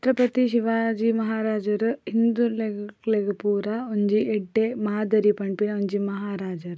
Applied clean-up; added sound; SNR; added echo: none; none; none; none.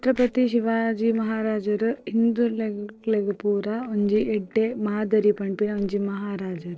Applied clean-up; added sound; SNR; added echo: neural separator model SepFormer DNS4.